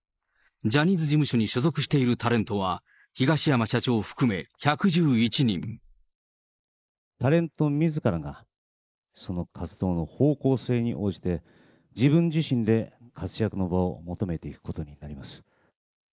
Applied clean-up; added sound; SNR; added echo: neural mask model Resemble Enhance denoiser.